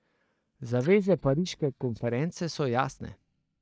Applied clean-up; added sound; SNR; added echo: neural mask model DeepFilterNet 3.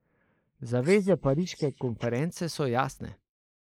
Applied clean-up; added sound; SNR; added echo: neural mask model Resemble Enhance denoiser.